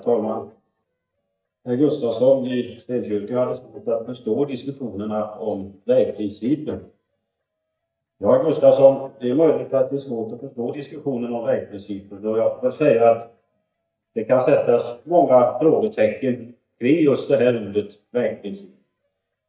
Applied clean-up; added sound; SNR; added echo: neural mask model DeepFilterNet 3.